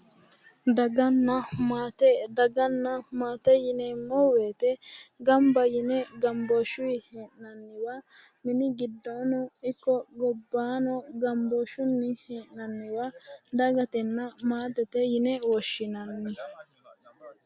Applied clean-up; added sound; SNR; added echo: none; none; none; none.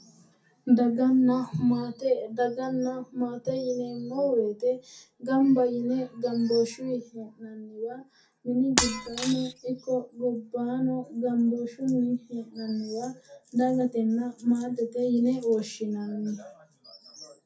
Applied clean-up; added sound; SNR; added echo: none; Shatter; 4 dB; reverberation time 0.3 s.